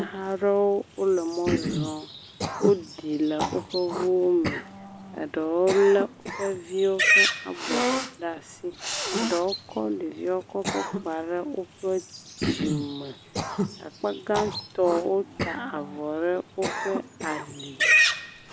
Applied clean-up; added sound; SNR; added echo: none; Cough + Livestock, farm animals, working animals; 2 dB; none.